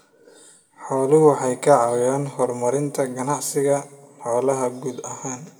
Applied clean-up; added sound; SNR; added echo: none; none; none; reverberation time 1.0 s.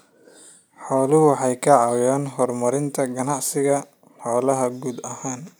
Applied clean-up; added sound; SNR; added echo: none; none; none; none.